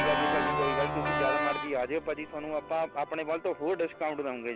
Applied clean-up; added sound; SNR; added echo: none; Organ; 1 dB; none.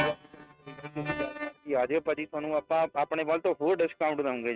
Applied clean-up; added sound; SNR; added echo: neural mask model RNNoise.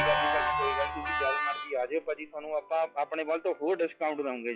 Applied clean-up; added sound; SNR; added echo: classical method log-MMSE.